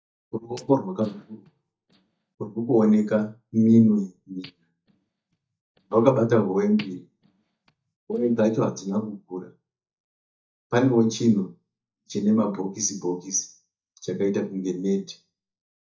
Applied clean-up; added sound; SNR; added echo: neural mask model DeepFilterNet 3.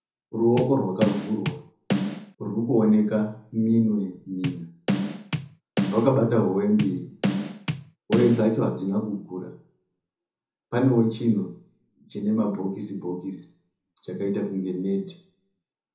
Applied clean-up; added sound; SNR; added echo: none; Bass drum / Snare drum; 3 dB; reverberation time 0.6 s.